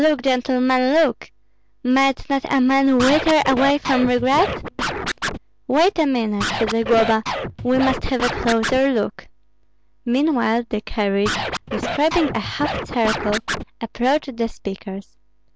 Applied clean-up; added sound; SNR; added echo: none; Scratching (performance technique); 5 dB; none.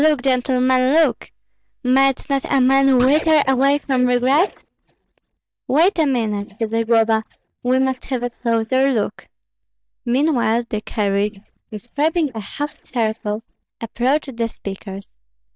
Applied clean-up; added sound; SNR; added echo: neural mask model DeepFilterNet 3.